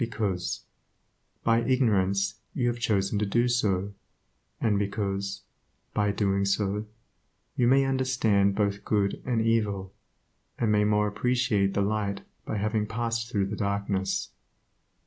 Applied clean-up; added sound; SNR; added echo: none; none; none; none.